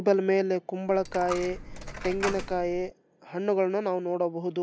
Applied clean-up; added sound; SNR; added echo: none; Coin (dropping); 9 dB; none.